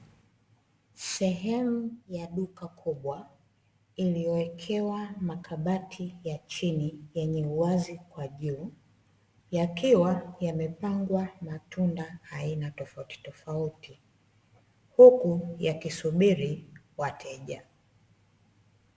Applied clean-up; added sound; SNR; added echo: none; none; none; none.